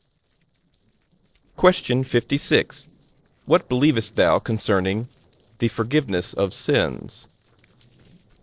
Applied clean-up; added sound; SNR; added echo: neural separator model SepFormer DNS4.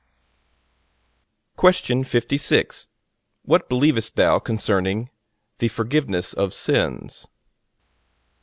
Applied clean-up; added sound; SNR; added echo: none; none; none; none.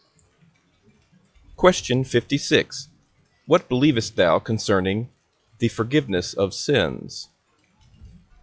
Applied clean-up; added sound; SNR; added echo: classical method log-MMSE.